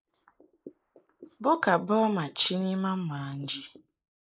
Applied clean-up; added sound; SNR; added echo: neural mask model Resemble Enhance denoiser.